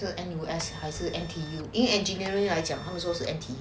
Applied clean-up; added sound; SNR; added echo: none; Printer; 15 dB; none.